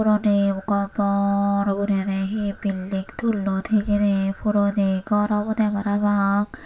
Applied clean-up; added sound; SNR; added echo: none; none; none; none.